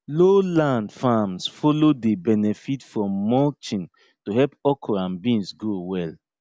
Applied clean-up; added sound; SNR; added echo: none; none; none; none.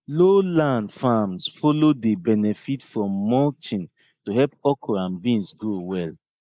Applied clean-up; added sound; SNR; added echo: neural mask model Resemble Enhance denoiser.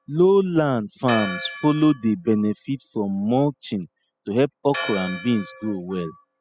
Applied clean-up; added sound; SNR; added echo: classical method spectral subtraction.